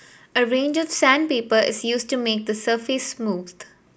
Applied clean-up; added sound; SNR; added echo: none; none; none; none.